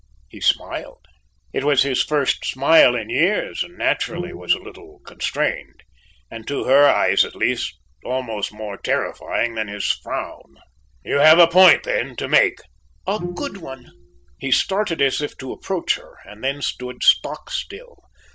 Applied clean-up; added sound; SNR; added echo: none; Bowed string instrument; 12 dB; none.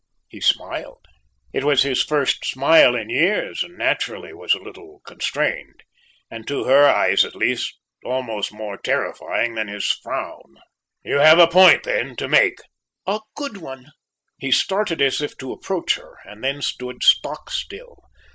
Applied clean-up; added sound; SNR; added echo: neural mask model Resemble Enhance denoiser.